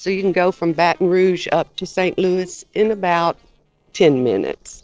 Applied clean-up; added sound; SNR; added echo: neural separator model SepFormer DNS4.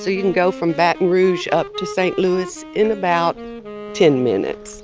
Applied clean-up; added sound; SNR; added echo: none; Wind instrument, woodwind instrument; 14 dB; none.